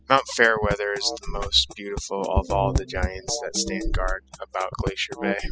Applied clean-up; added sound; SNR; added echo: classical method spectral subtraction.